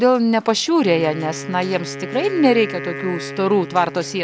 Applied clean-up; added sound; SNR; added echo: none; Wind instrument, woodwind instrument; 13 dB; none.